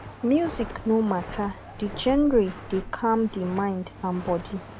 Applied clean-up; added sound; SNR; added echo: none; Walk, footsteps; 13 dB; none.